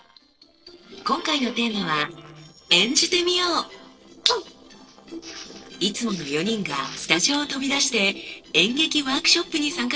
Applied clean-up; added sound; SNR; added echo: neural separator model SepFormer DNS4.